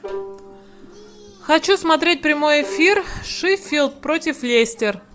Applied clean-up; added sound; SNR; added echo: none; Bowed string instrument; 17 dB; none.